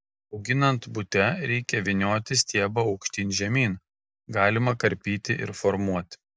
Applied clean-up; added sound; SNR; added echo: none; none; none; none.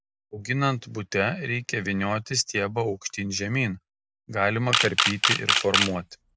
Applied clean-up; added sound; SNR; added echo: none; Camera; -2 dB; none.